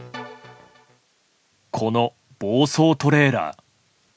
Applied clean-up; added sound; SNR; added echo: none; none; none; none.